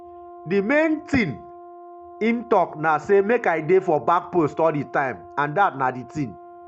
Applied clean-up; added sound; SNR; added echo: none; Brass instrument; 19 dB; none.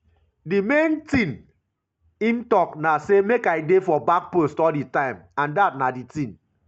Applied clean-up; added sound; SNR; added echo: none; none; none; none.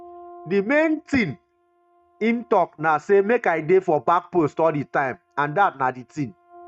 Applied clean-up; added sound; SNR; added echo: neural mask model RNNoise.